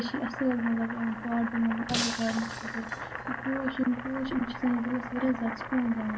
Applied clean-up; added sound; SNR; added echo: none; Shatter + Boiling; 6 dB; none.